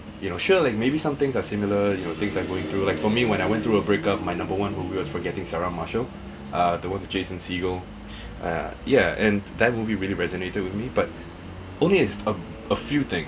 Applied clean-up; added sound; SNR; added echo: none; none; none; none.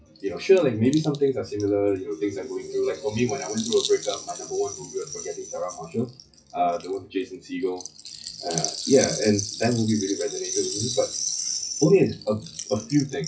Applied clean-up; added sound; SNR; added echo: classical method WPE with log-MMSE.